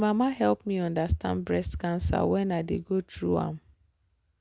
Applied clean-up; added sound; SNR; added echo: none; none; none; none.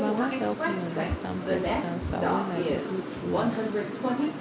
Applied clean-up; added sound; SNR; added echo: none; Subway, metro, underground; -3 dB; none.